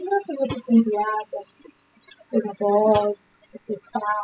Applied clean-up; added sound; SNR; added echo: classical method spectral subtraction.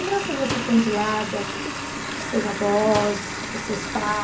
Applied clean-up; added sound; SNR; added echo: none; Water tap, faucet + Slam; 5 dB; none.